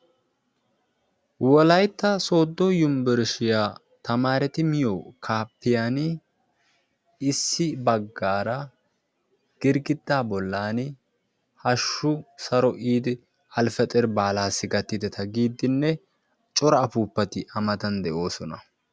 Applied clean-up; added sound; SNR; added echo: none; none; none; none.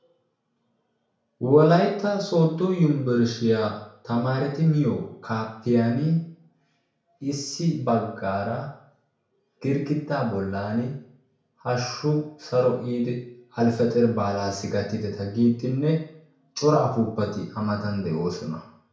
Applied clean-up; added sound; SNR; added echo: none; none; none; reverberation time 0.6 s.